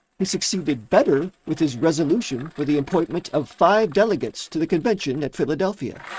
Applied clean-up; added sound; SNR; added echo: neural mask model RNNoise.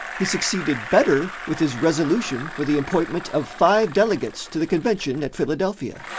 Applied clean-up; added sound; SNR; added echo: none; Bicycle; 13 dB; none.